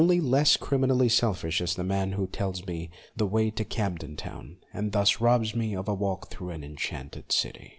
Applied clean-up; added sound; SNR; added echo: none; none; none; none.